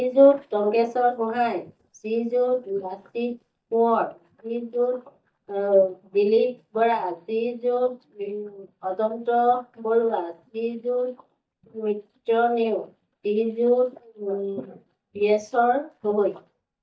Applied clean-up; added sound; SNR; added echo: neural mask model DeepFilterNet 3.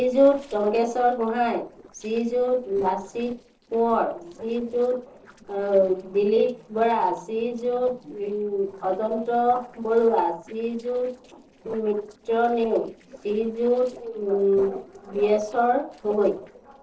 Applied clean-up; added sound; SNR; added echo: neural separator model SepFormer DNS4.